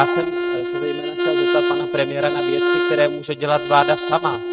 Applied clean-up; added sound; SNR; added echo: neural mask model RNNoise.